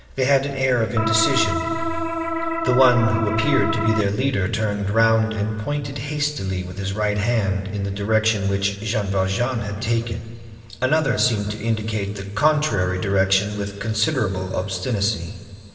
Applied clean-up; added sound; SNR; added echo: none; Organ; 1 dB; reverberation time 2.2 s.